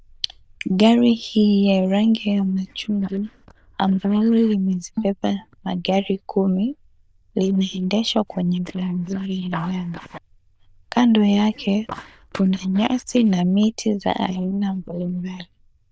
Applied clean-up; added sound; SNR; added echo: neural diffusion model UNIVERSE++.